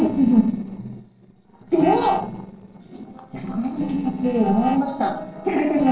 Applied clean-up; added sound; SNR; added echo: neural separator model SepFormer DNS4.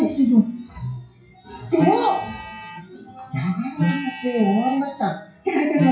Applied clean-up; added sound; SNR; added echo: classical method WPE with log-MMSE.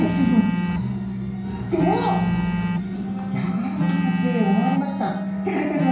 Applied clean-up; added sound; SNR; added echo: none; Telephone; 4 dB; reverberation time 0.6 s.